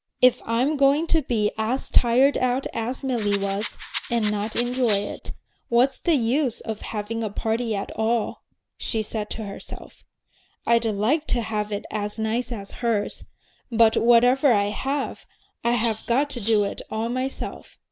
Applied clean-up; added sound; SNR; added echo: none; Rattle + Rattle (instrument); 12 dB; none.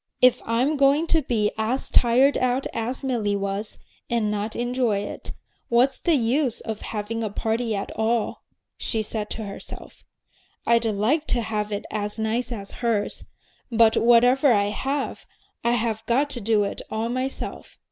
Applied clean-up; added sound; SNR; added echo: none; none; none; none.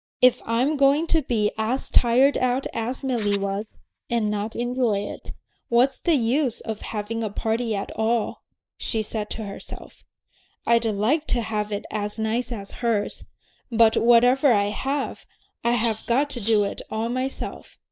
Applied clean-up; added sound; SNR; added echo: neural mask model DeepFilterNet 3.